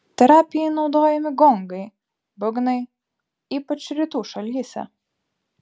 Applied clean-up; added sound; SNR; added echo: none; none; none; none.